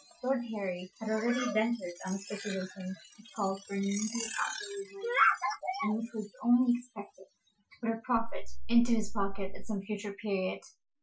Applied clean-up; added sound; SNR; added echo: classical method Wiener filter.